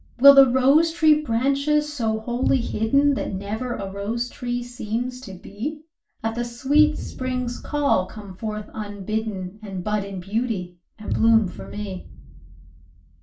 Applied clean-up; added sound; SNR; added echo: none; Boom; 11 dB; reverberation time 0.3 s.